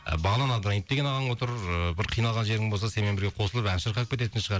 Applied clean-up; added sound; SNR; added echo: none; none; none; none.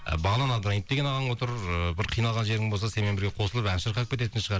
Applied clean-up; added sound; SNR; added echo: none; Computer keyboard; 19 dB; none.